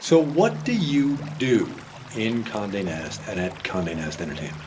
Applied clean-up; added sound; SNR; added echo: none; Stream / Liquid; 19 dB; reverberation time 0.2 s.